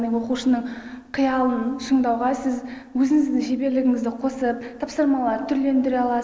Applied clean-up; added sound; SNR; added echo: none; none; none; none.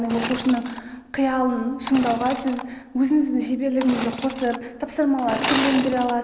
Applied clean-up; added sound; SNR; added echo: none; Sawing / Engine; 8 dB; none.